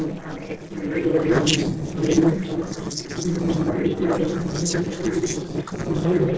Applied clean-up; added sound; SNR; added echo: neural separator model SepFormer DNS4.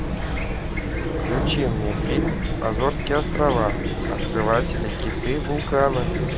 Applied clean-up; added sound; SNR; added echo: none; Chirp, tweet / Fowl; -1 dB; none.